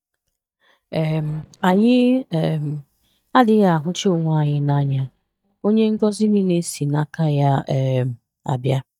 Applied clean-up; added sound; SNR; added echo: neural mask model DeepFilterNet 3.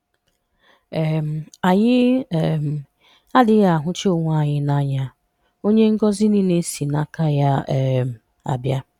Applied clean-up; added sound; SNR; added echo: none; none; none; none.